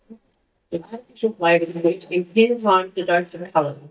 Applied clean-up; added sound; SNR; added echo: neural mask model DeepFilterNet 3.